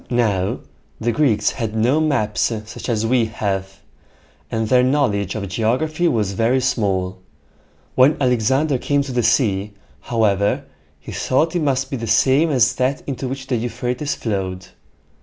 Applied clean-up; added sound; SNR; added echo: none; none; none; none.